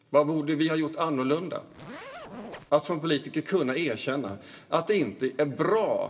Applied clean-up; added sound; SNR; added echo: none; Zipper (clothing); 14 dB; reverberation time 2.8 s.